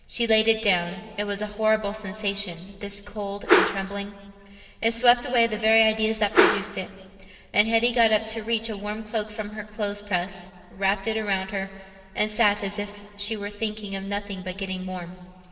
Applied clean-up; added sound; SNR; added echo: none; Whoosh, swoosh, swish; -2 dB; reverberation time 2.0 s.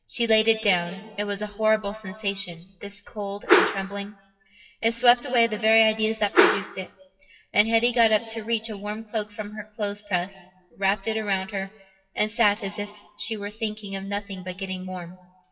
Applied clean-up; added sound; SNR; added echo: classical method WPE with log-MMSE.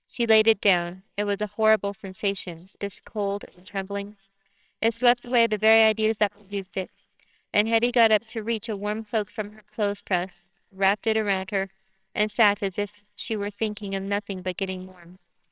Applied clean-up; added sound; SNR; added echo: neural separator model SepFormer WHAMR!.